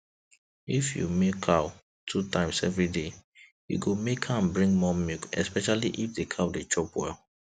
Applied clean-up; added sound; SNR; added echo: none; none; none; none.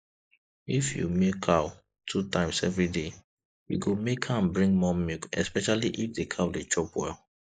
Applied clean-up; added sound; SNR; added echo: neural mask model Resemble Enhance denoiser.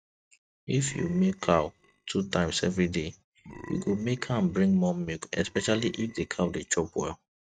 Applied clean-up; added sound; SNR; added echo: neural mask model RNNoise.